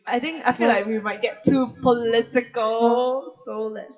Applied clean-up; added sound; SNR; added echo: classical method WPE with log-MMSE.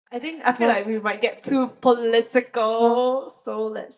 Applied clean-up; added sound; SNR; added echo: neural mask model DeepFilterNet 3.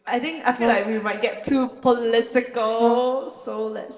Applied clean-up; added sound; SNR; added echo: neural separator model SepFormer DNS4.